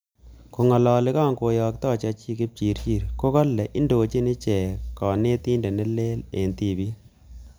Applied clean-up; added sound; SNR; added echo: none; none; none; none.